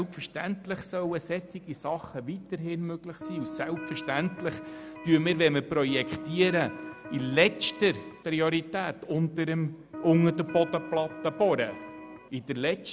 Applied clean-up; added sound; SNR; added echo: none; Electric guitar; 11 dB; none.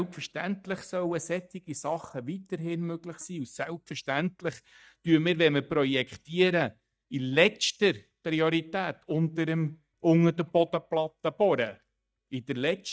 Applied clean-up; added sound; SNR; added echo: neural mask model DeepFilterNet 3.